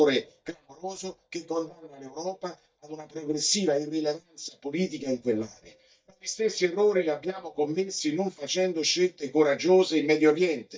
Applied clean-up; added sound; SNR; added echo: neural mask model DeepFilterNet 3.